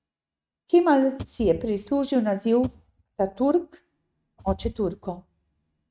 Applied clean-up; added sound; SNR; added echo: neural mask model RNNoise.